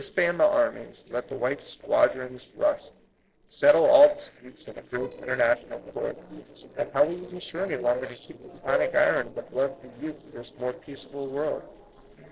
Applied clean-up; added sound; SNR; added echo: neural separator model SepFormer DNS4.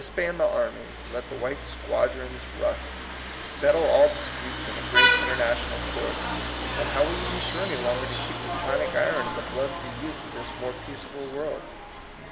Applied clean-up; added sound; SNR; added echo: none; Vehicle horn, car horn, honking; 2 dB; none.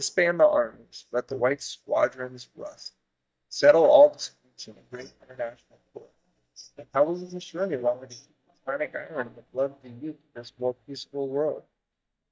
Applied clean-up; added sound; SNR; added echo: neural mask model DeepFilterNet 3.